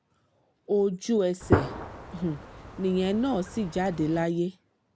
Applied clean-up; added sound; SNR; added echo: none; Gunshot, gunfire; 4 dB; none.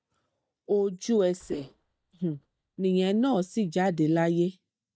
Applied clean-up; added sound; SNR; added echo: neural mask model DeepFilterNet 3.